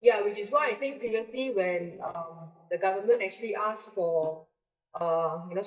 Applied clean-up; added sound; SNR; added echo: neural mask model DeepFilterNet 3.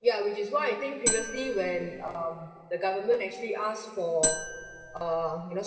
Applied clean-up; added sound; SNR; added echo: none; Marimba, xylophone; 1 dB; reverberation time 2.4 s.